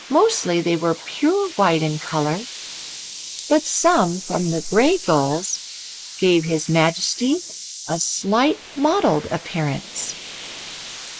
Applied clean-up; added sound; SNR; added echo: neural mask model Resemble Enhance denoiser.